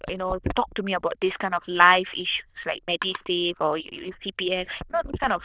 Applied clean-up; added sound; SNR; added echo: neural diffusion model UNIVERSE++.